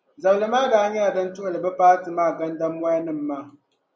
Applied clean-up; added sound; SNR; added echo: none; none; none; none.